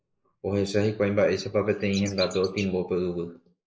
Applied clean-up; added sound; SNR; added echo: neural mask model Resemble Enhance denoiser.